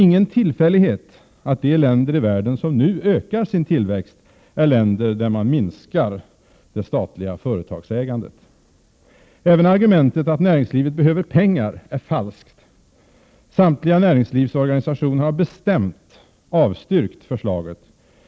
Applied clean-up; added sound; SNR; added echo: none; none; none; none.